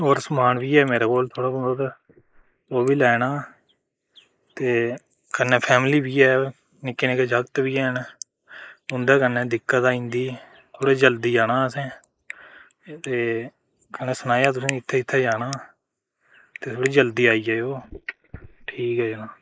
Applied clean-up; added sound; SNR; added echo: neural mask model Resemble Enhance denoiser.